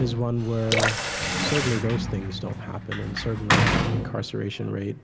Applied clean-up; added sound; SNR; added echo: none; Water tap, faucet / Water + Sliding door / Slam; -1 dB; none.